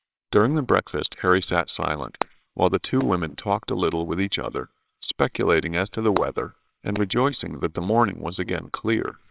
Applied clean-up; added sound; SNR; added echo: neural separator model SepFormer WHAMR!.